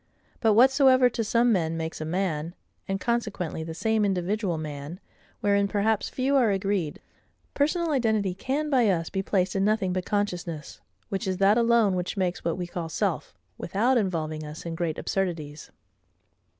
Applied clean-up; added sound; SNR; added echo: none; none; none; none.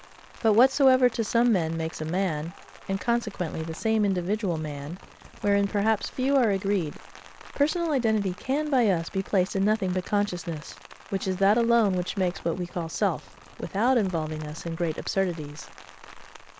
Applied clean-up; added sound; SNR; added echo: none; Rain; 19 dB; none.